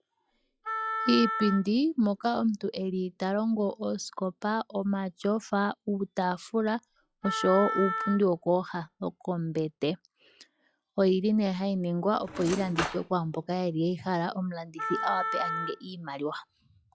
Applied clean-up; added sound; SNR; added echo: classical method log-MMSE.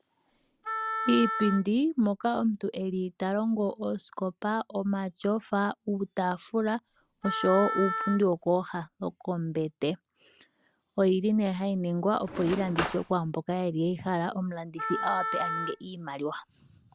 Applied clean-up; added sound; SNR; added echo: none; Wind instrument, woodwind instrument + Cutlery, silverware / Drawer open or close; 6 dB; none.